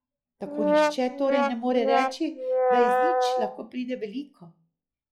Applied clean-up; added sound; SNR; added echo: classical method log-MMSE.